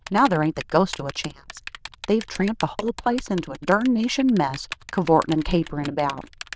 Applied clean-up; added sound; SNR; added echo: neural diffusion model UNIVERSE++.